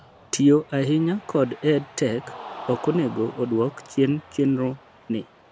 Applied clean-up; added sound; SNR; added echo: none; Cheering; 19 dB; none.